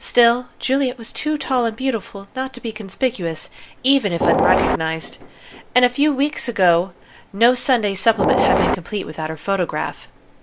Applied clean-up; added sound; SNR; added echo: none; Train; -4 dB; none.